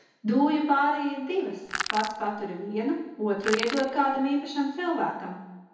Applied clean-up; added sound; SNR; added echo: none; Crushing; 7 dB; reverberation time 0.9 s.